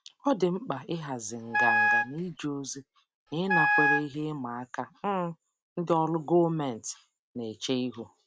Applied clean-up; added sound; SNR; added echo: none; Wind instrument, woodwind instrument; -5 dB; none.